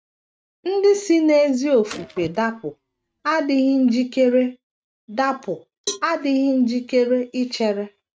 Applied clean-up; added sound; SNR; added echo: neural mask model RNNoise.